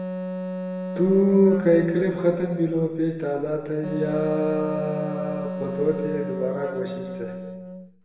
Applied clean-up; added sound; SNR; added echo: none; Wind instrument, woodwind instrument; 8 dB; reverberation time 1.2 s.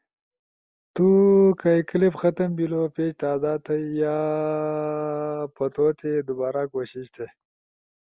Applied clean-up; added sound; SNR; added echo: none; none; none; none.